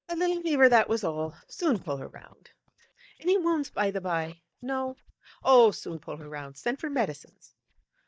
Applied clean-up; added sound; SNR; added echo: neural mask model DeepFilterNet 3.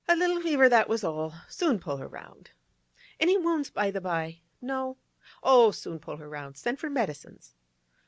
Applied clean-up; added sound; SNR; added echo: none; none; none; none.